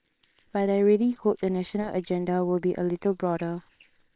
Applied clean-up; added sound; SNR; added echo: neural separator model SepFormer WHAM!.